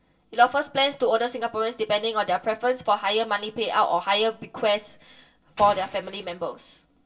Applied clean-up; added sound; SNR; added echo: none; Explosion; 18 dB; reverberation time 0.2 s.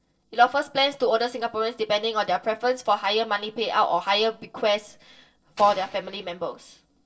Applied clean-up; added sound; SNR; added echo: neural separator model SepFormer DNS4.